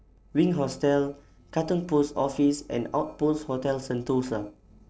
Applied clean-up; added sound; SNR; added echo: neural separator model SepFormer DNS4.